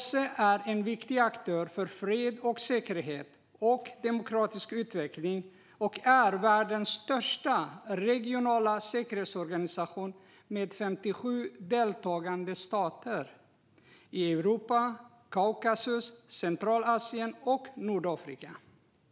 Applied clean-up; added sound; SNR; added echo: none; none; none; none.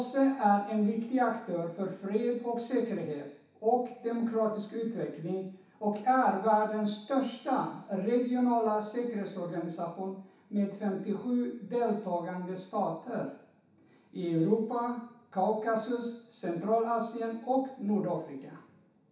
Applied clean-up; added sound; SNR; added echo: none; none; none; reverberation time 0.7 s.